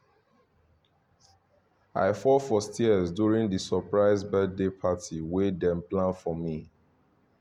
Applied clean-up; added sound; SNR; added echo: none; none; none; none.